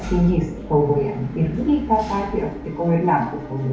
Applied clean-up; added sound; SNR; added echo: none; Engine / Mechanisms; 10 dB; reverberation time 0.6 s.